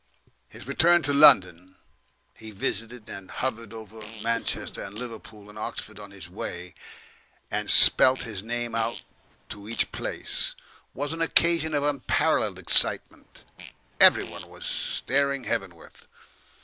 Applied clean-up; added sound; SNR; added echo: none; Cough + Fart; 18 dB; none.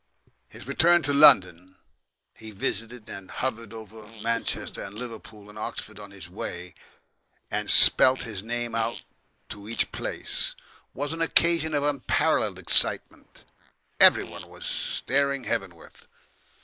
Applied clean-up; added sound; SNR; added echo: neural mask model Resemble Enhance denoiser.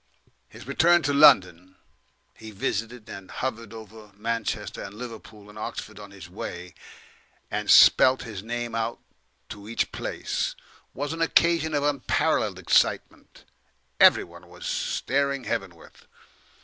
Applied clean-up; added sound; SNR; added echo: none; none; none; none.